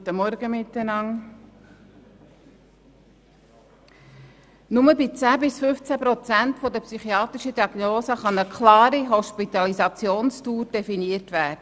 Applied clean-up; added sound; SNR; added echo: none; none; none; none.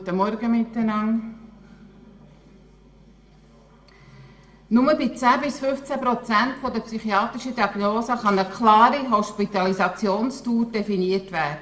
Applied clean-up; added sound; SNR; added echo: none; none; none; reverberation time 0.7 s.